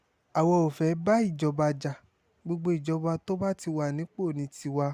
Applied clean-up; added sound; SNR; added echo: none; none; none; none.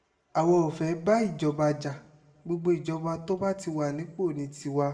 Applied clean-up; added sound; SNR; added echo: none; none; none; reverberation time 0.6 s.